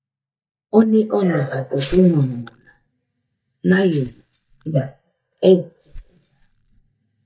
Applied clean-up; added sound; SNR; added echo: neural mask model DeepFilterNet 3.